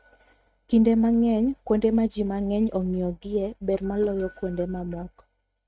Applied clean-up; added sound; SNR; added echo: neural mask model RNNoise.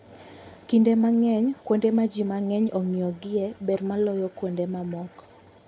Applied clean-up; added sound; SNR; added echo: none; none; none; none.